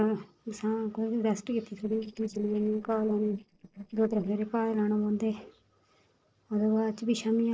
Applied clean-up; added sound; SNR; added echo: neural separator model SepFormer DNS4.